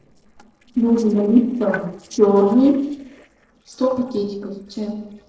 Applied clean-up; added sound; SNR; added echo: neural separator model SepFormer DNS4.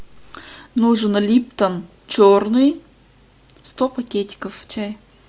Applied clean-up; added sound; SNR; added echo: none; none; none; none.